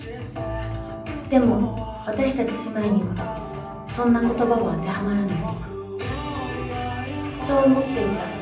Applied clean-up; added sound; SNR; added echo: none; none; none; reverberation time 0.6 s.